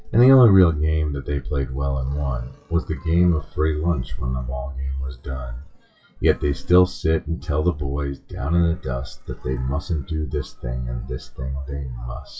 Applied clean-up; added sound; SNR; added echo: classical method WPE with log-MMSE.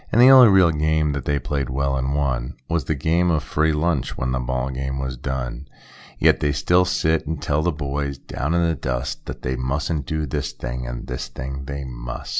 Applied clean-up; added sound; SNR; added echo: none; none; none; none.